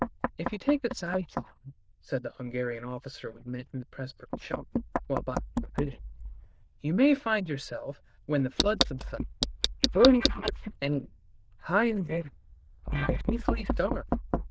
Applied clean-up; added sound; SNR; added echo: neural diffusion model UNIVERSE++.